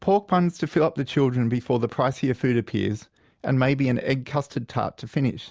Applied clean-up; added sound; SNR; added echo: none; none; none; none.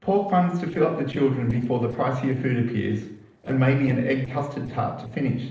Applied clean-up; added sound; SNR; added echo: neural separator model SepFormer DNS4.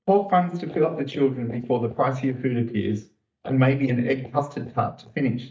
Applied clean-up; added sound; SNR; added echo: neural mask model DeepFilterNet 3.